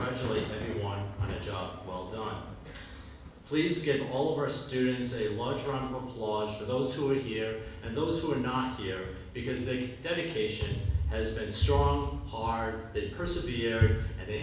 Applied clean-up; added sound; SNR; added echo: none; Thunder; 19 dB; reverberation time 0.7 s.